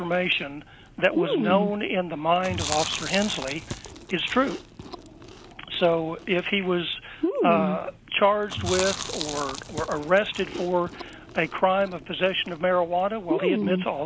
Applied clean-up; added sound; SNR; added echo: none; Chewing, mastication; 6 dB; none.